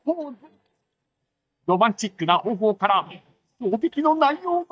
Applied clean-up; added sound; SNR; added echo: neural mask model DeepFilterNet 3.